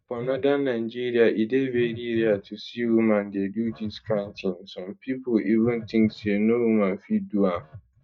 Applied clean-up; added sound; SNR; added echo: neural mask model DeepFilterNet 3.